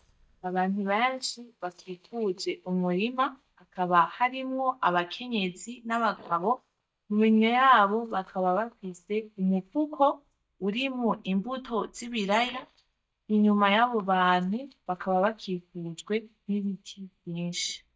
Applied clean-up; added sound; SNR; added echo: neural mask model DeepFilterNet 3.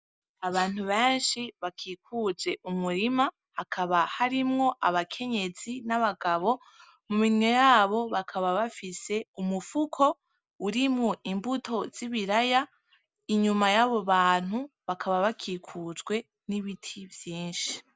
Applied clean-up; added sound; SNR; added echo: none; none; none; none.